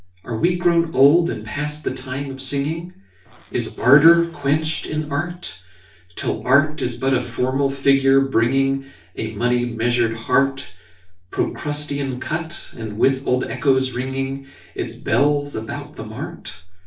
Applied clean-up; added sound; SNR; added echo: neural separator model SepFormer DNS4.